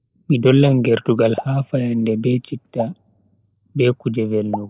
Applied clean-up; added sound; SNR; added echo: neural mask model Resemble Enhance denoiser.